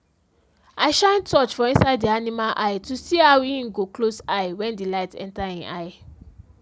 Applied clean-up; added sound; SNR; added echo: none; none; none; none.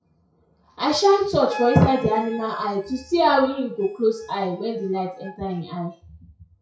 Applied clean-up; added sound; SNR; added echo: classical method WPE with log-MMSE.